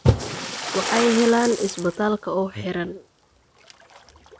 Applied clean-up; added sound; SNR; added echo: none; Splash, splatter; 4 dB; none.